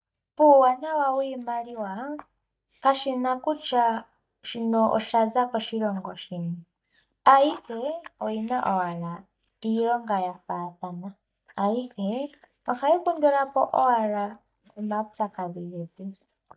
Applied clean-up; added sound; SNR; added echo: neural mask model DeepFilterNet 3.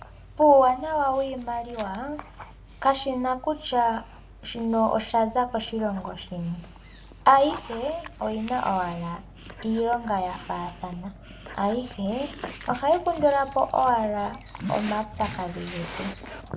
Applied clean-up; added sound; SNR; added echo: none; Dog; 15 dB; reverberation time 0.3 s.